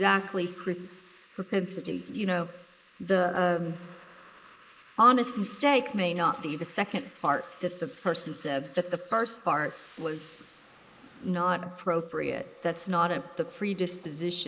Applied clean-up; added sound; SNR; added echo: neural mask model Resemble Enhance denoiser.